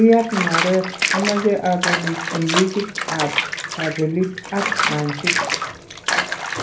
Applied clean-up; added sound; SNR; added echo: none; Bathtub (filling or washing) / Water; 2 dB; reverberation time 0.3 s.